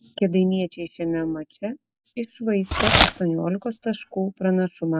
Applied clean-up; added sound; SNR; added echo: none; Packing tape, duct tape / Tearing; 0 dB; none.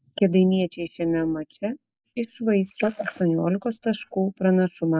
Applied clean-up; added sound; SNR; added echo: neural mask model Resemble Enhance denoiser.